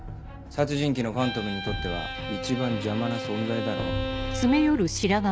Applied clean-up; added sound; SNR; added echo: none; Bowed string instrument; 7 dB; none.